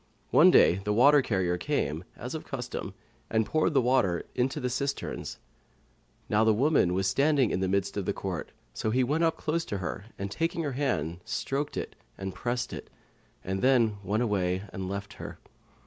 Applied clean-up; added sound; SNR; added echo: none; none; none; none.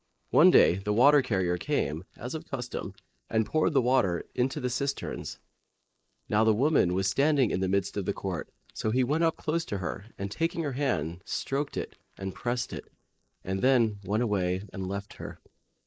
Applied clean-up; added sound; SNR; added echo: neural mask model Resemble Enhance denoiser.